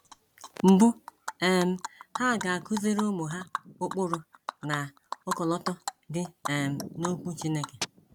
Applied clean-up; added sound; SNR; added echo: none; Animal; 11 dB; none.